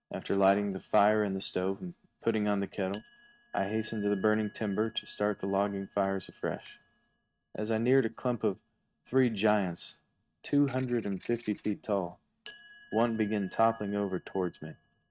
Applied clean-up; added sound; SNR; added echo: neural mask model RNNoise.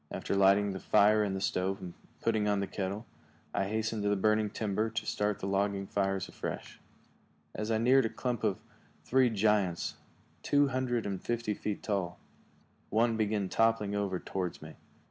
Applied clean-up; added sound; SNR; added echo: none; none; none; none.